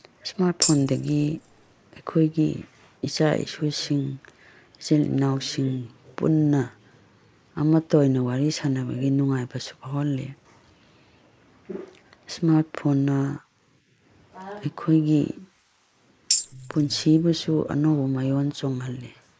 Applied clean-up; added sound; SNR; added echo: neural mask model Resemble Enhance denoiser.